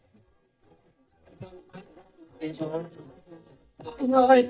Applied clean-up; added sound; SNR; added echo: neural mask model DeepFilterNet 3.